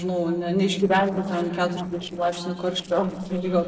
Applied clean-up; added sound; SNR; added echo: neural separator model SepFormer DNS4.